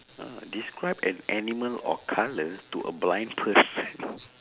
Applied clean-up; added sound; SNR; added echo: none; none; none; none.